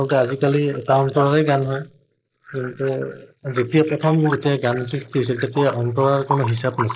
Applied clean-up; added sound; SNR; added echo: neural mask model Resemble Enhance denoiser.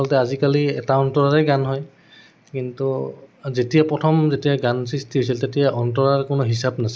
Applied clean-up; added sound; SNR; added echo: none; none; none; none.